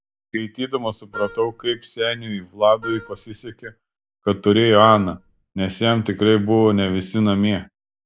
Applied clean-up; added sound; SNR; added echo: none; Wind instrument, woodwind instrument; 16 dB; none.